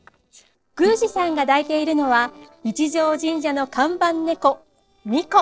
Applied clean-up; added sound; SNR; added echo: neural separator model SepFormer DNS4.